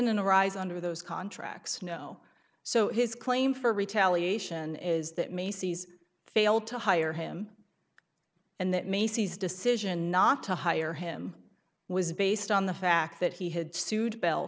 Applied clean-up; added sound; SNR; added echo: none; none; none; none.